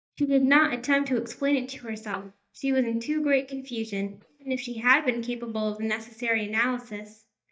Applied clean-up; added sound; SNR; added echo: neural mask model DeepFilterNet 3.